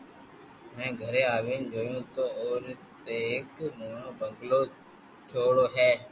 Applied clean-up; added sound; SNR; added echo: none; none; none; none.